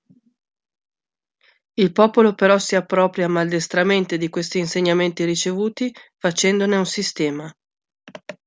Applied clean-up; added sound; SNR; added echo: none; none; none; none.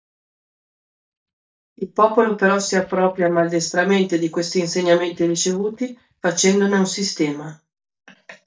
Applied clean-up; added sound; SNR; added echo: neural mask model DeepFilterNet 3.